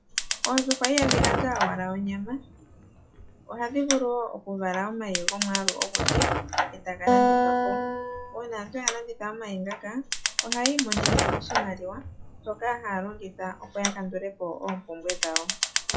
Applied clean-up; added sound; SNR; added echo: classical method log-MMSE.